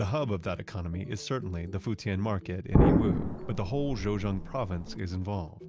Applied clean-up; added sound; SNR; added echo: none; Explosion; -4 dB; none.